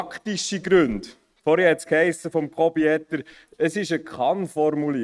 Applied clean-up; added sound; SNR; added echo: neural mask model RNNoise.